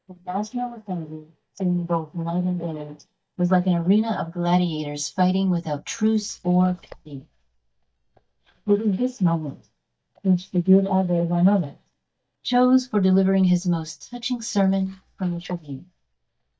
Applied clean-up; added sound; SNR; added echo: neural mask model DeepFilterNet 3.